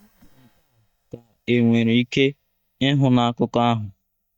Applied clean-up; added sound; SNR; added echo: neural mask model DeepFilterNet 3.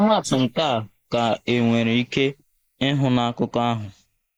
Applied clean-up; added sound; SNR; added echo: neural mask model Resemble Enhance denoiser.